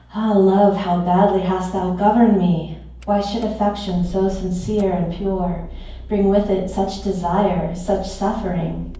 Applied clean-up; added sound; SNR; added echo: none; Idling / Engine starting / Door / Car; 18 dB; reverberation time 0.9 s.